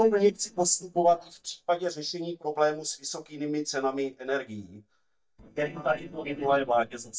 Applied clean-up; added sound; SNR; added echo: neural mask model DeepFilterNet 3.